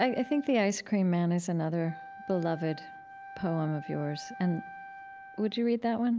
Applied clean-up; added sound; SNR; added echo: none; Wind instrument, woodwind instrument; 17 dB; none.